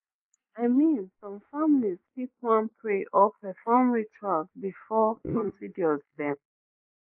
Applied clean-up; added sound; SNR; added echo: neural mask model Resemble Enhance denoiser.